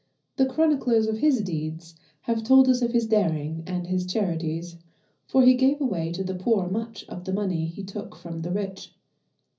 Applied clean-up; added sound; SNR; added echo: none; none; none; reverberation time 0.5 s.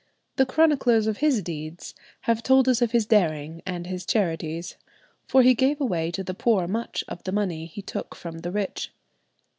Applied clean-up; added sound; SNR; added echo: none; none; none; none.